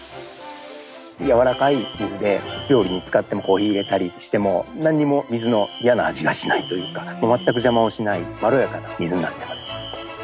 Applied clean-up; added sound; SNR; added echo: none; Alarm + Drum / Drum kit; 18 dB; none.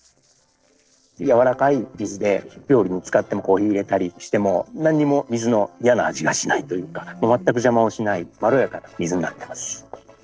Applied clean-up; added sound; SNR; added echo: neural separator model SepFormer DNS4.